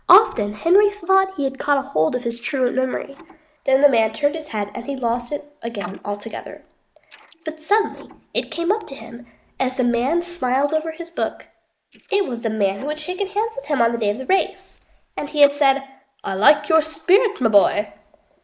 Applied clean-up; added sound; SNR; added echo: neural mask model Resemble Enhance denoiser.